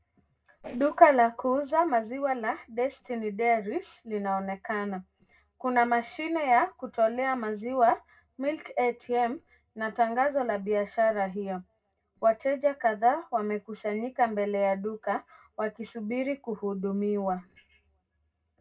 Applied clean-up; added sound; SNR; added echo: neural separator model SepFormer DNS4.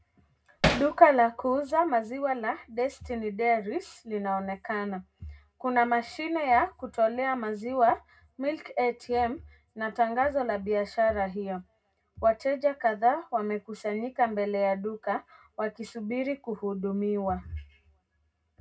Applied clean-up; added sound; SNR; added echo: none; Hammer; -1 dB; reverberation time 0.2 s.